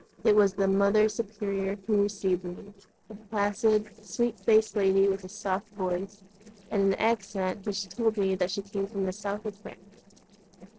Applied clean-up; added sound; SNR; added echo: neural separator model SepFormer DNS4.